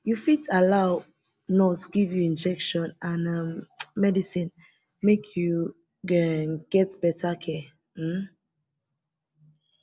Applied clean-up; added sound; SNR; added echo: none; none; none; none.